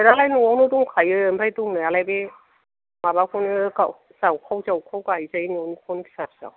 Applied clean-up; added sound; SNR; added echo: none; none; none; none.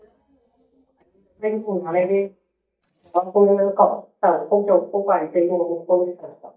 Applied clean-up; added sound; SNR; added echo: neural mask model DeepFilterNet 3.